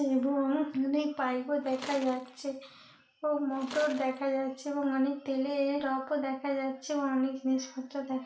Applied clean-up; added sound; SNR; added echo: none; Tools; 15 dB; reverberation time 0.4 s.